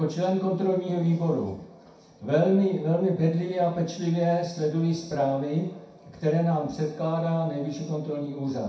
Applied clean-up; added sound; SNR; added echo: none; none; none; reverberation time 0.6 s.